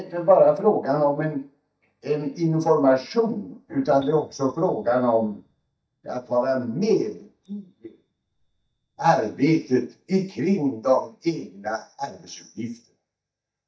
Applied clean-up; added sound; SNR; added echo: neural mask model DeepFilterNet 3.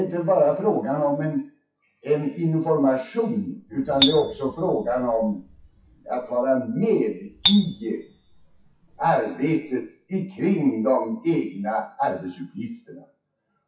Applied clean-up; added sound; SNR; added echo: classical method WPE with log-MMSE.